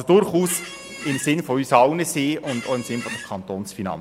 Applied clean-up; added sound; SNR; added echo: none; Squeak; 13 dB; none.